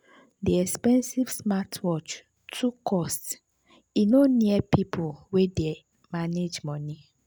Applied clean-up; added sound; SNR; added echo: none; none; none; none.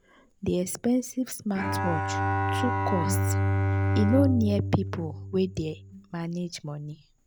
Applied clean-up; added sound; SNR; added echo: none; Bowed string instrument; 0 dB; none.